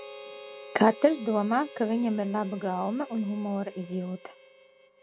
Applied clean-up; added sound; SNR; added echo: none; Harmonica; 17 dB; none.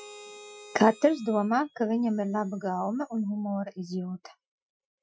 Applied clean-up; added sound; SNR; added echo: classical method Wiener filter.